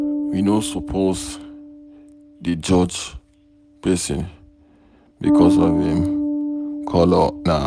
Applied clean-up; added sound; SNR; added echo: none; Bass guitar; 2 dB; none.